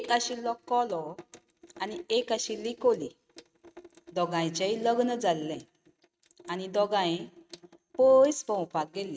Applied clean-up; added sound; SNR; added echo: neural mask model RNNoise.